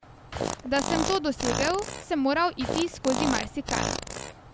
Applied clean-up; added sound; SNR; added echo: none; Fart; 3 dB; none.